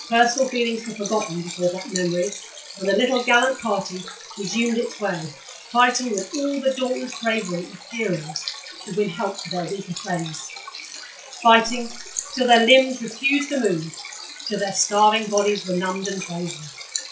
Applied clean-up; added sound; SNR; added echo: classical method log-MMSE.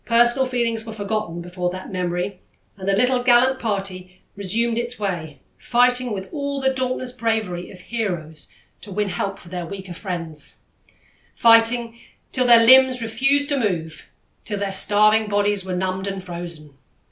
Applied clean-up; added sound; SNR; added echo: none; none; none; none.